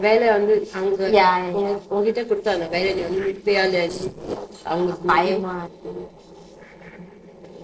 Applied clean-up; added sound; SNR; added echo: neural separator model SepFormer DNS4.